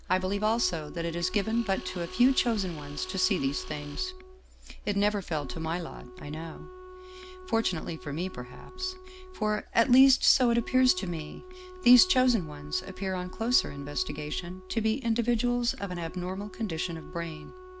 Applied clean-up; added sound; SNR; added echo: none; Tools + Wind instrument, woodwind instrument; 17 dB; none.